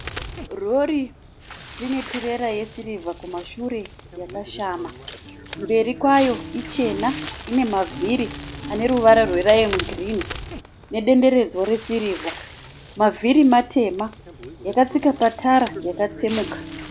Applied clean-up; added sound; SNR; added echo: none; Crackle; 12 dB; none.